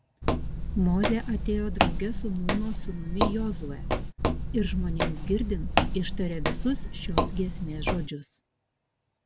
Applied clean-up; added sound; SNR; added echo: none; Walk, footsteps; -3 dB; none.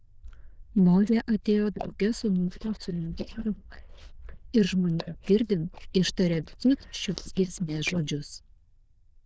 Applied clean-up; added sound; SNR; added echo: neural diffusion model UNIVERSE++.